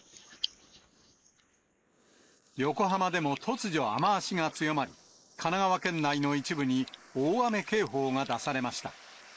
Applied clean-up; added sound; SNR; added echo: neural mask model Resemble Enhance denoiser.